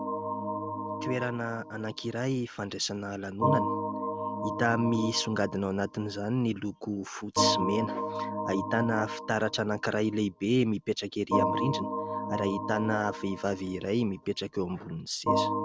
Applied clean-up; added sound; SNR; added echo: none; Organ; 3 dB; none.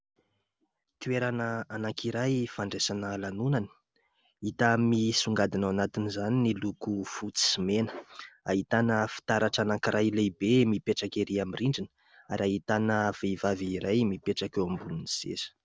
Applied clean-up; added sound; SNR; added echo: none; none; none; none.